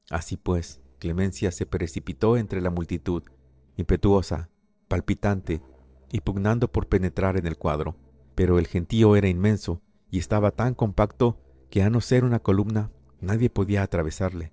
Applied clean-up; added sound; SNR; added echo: neural separator model SepFormer DNS4.